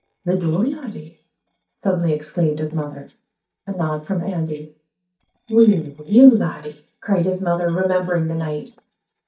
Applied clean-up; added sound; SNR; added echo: neural mask model DeepFilterNet 3.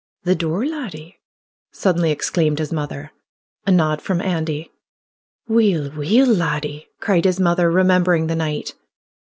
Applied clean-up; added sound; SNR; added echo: none; none; none; none.